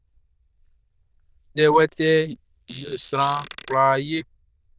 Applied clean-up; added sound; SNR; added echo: neural diffusion model UNIVERSE++.